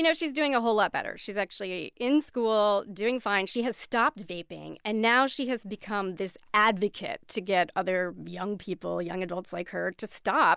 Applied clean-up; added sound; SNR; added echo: none; none; none; none.